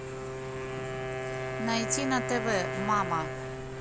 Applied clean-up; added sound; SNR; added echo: none; Wind instrument, woodwind instrument; 2 dB; none.